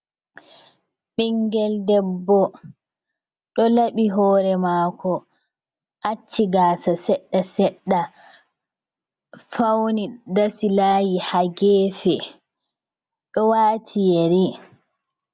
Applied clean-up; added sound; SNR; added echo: none; none; none; none.